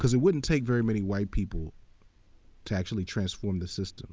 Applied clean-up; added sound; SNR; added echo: none; none; none; none.